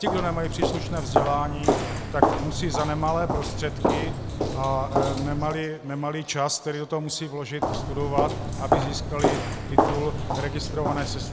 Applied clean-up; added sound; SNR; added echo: none; Walk, footsteps; -2 dB; none.